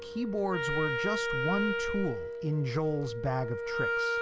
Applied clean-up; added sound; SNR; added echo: none; Wind instrument, woodwind instrument; 0 dB; none.